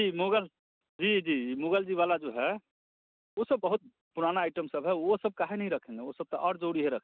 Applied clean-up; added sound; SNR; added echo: none; none; none; none.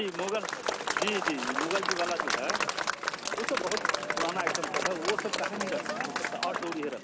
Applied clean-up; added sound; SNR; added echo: none; Applause / Crowd; -3 dB; none.